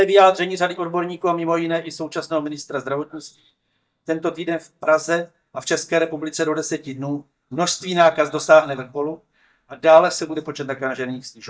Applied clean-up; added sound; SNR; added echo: neural mask model DeepFilterNet 3.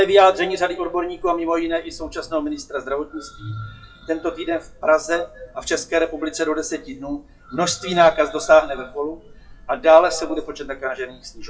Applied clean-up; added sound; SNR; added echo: classical method WPE with log-MMSE.